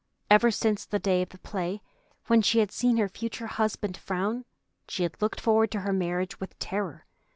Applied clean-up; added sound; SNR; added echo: none; none; none; none.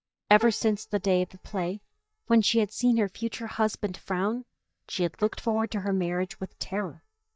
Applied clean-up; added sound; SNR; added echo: neural mask model DeepFilterNet 3.